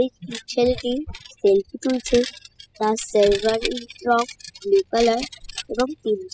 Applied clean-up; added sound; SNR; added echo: classical method spectral subtraction.